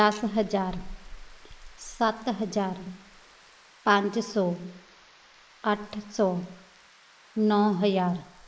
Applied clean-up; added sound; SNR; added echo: neural mask model Resemble Enhance denoiser.